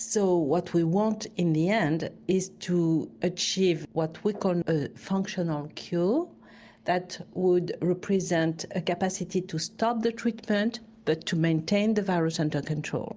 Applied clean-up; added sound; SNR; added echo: none; none; none; none.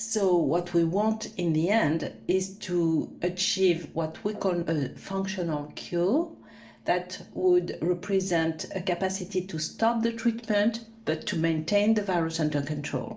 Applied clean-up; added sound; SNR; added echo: none; none; none; reverberation time 0.4 s.